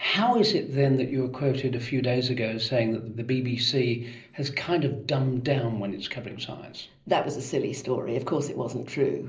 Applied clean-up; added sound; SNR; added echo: neural separator model SepFormer DNS4.